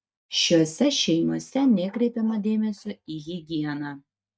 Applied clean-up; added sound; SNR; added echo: neural mask model DeepFilterNet 3.